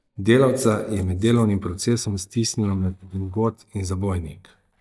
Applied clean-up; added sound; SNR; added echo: neural mask model DeepFilterNet 3.